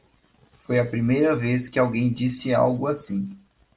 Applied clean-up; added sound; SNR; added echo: none; none; none; none.